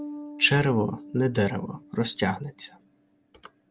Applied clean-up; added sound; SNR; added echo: none; Bass guitar; 16 dB; none.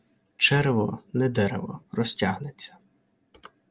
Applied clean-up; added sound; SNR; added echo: none; none; none; none.